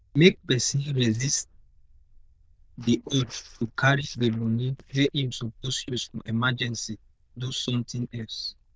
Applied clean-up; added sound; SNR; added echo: neural diffusion model UNIVERSE++.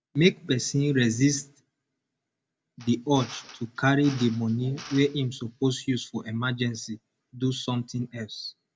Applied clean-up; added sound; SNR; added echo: none; Drill; 20 dB; none.